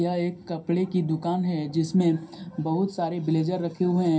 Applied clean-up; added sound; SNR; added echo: none; none; none; reverberation time 0.3 s.